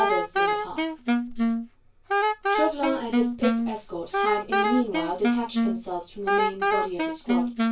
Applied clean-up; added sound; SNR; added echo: none; Wind instrument, woodwind instrument; -5 dB; reverberation time 0.1 s.